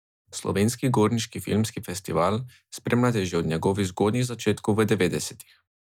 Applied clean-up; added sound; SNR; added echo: none; none; none; none.